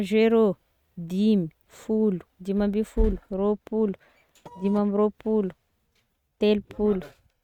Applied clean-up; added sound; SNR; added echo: neural mask model RNNoise.